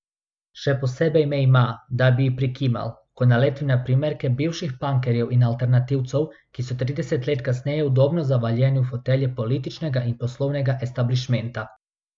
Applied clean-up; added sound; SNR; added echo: none; none; none; none.